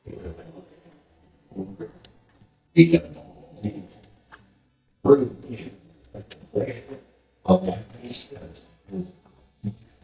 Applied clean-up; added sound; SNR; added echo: neural mask model DeepFilterNet 3.